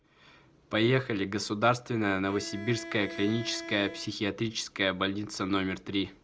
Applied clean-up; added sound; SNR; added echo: none; Bowed string instrument; 14 dB; none.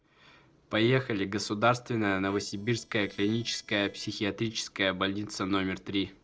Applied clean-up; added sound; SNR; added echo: neural separator model SepFormer DNS4.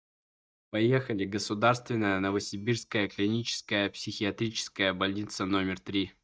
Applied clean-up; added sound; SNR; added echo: neural mask model DeepFilterNet 3.